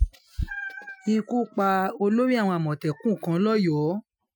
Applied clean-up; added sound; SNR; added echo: classical method Wiener filter.